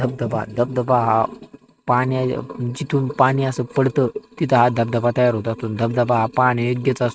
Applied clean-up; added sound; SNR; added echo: neural mask model RNNoise.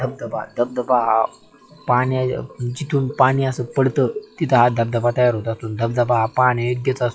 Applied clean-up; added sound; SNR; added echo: classical method log-MMSE.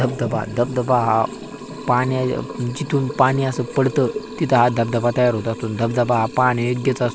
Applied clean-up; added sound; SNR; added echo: none; Liquid; 13 dB; none.